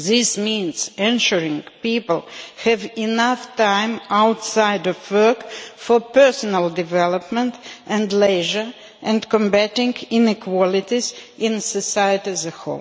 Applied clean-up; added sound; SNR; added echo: none; none; none; none.